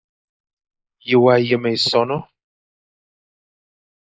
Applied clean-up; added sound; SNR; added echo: neural mask model Resemble Enhance denoiser.